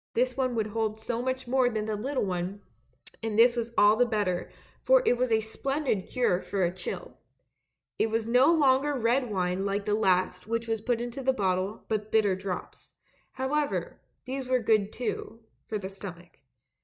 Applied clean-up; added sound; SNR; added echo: neural mask model DeepFilterNet 3.